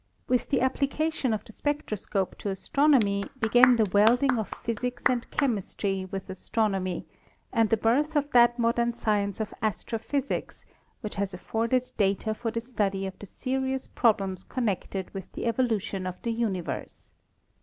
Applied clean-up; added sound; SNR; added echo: none; Clapping; 7 dB; none.